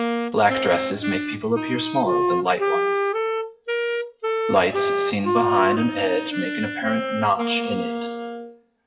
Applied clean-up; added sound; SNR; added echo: classical method WPE with log-MMSE.